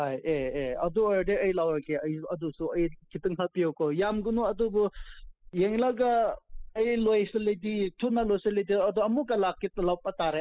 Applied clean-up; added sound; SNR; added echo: classical method spectral subtraction.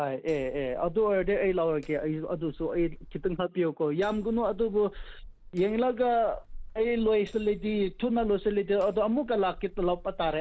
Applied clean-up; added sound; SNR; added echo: none; Hammer; 15 dB; none.